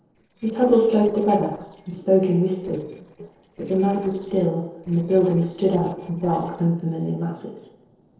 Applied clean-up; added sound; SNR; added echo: neural separator model SepFormer DNS4.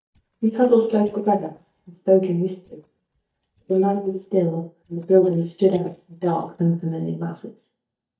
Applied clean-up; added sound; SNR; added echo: neural mask model DeepFilterNet 3.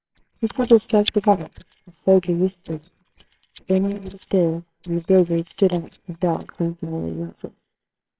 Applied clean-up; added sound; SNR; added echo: neural separator model SepFormer WHAMR!.